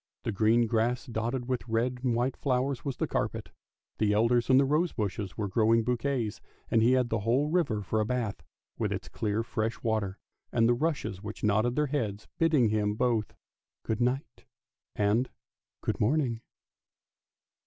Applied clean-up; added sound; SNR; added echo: none; none; none; none.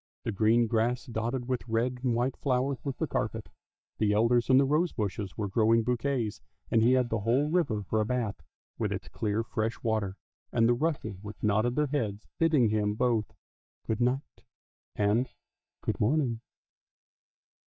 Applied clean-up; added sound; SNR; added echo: neural mask model DeepFilterNet 3.